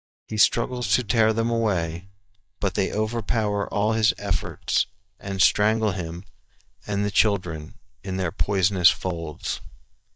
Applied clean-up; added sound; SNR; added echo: neural mask model DeepFilterNet 3.